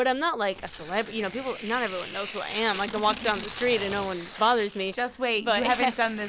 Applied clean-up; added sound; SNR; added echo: none; Tearing; 11 dB; none.